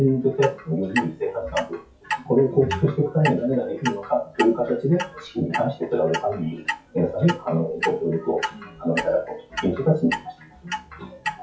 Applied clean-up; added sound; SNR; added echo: classical method WPE with log-MMSE.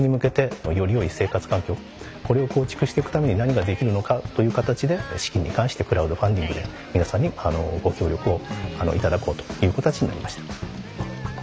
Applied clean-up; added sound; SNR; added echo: none; none; none; none.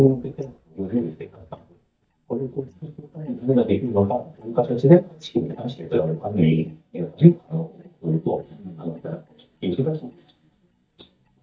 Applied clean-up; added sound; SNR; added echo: neural mask model DeepFilterNet 3.